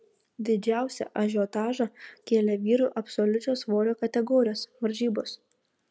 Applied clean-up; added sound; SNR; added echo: none; none; none; none.